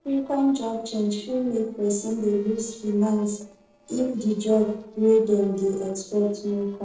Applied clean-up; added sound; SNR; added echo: neural separator model SepFormer DNS4.